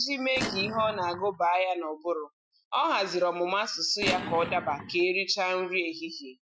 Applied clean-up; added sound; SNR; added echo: classical method Wiener filter.